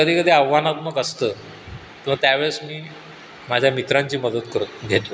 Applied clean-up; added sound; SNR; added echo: none; none; none; none.